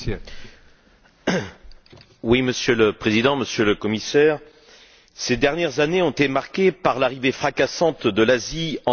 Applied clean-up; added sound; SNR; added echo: none; none; none; none.